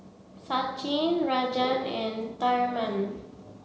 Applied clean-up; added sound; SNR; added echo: none; none; none; none.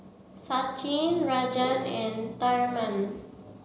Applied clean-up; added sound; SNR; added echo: none; Electric guitar / Strum; 15 dB; none.